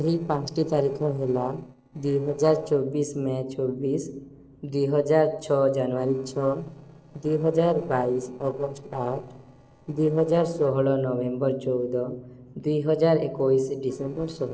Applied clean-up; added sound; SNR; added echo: neural separator model SepFormer DNS4.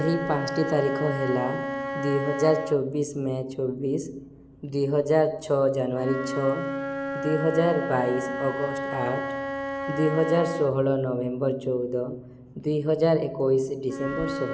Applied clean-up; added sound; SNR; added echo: none; Wind instrument, woodwind instrument; 7 dB; none.